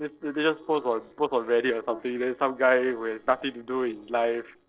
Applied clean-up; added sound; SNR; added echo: neural separator model SepFormer DNS4.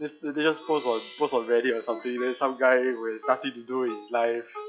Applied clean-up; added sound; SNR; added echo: classical method log-MMSE.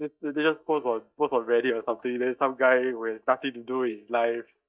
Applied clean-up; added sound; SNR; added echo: neural mask model DeepFilterNet 3.